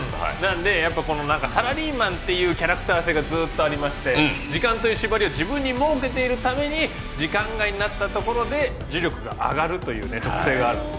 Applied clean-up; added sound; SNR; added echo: none; Cutlery, silverware; 16 dB; none.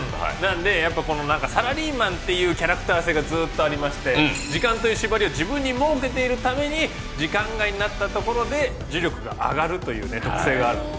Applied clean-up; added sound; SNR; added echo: none; none; none; none.